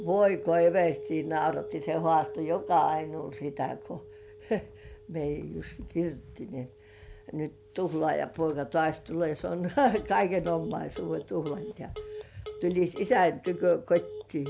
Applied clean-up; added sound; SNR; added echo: none; Telephone; 14 dB; none.